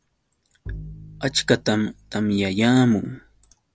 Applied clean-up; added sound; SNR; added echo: none; Bowed string instrument; 18 dB; none.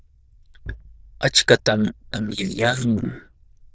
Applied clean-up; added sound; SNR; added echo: neural diffusion model UNIVERSE++.